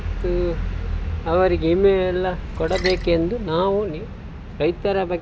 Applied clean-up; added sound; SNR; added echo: none; Splash, splatter; 13 dB; none.